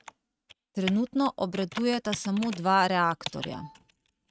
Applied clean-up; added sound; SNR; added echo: neural mask model RNNoise.